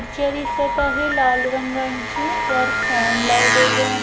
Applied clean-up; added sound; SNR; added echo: none; Engine + Telephone; -1 dB; none.